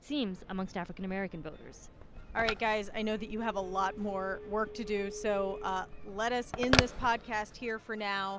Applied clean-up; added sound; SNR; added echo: none; Telephone; 5 dB; none.